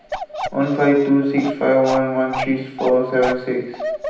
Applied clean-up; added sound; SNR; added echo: none; Bark; 10 dB; reverberation time 0.9 s.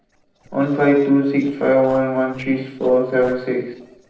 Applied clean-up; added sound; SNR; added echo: neural separator model SepFormer DNS4.